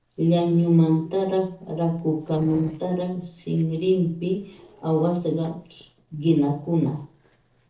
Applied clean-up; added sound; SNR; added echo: neural separator model SepFormer DNS4.